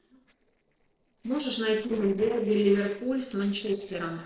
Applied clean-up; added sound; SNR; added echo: neural separator model SepFormer DNS4.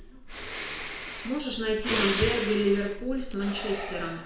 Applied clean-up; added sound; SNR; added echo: none; Breathing; 4 dB; reverberation time 0.7 s.